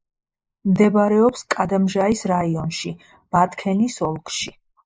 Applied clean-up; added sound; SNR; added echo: neural mask model Resemble Enhance denoiser.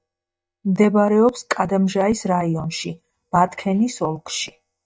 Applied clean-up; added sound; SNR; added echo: neural mask model DeepFilterNet 3.